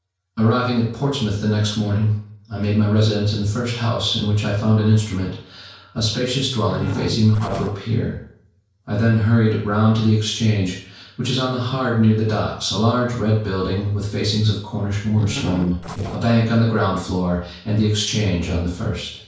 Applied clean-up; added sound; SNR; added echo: neural separator model SepFormer DNS4.